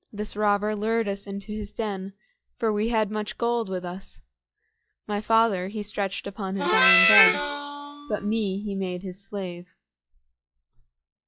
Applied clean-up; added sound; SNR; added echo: classical method log-MMSE.